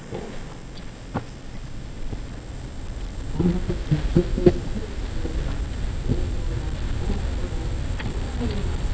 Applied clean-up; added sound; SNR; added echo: neural mask model DeepFilterNet 3.